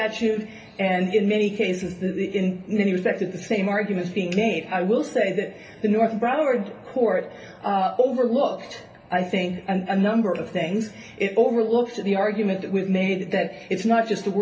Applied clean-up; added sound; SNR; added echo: none; none; none; reverberation time 0.3 s.